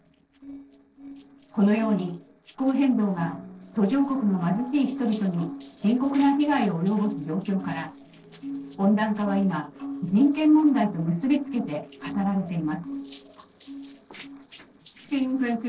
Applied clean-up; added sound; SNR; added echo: neural separator model SepFormer DNS4.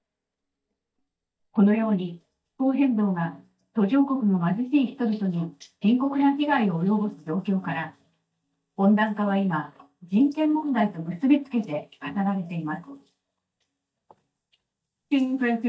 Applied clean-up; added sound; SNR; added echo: neural mask model DeepFilterNet 3.